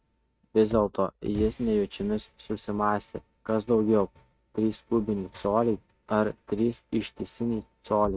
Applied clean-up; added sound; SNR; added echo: neural mask model RNNoise.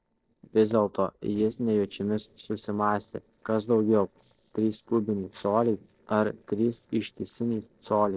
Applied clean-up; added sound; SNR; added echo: neural separator model SepFormer DNS4.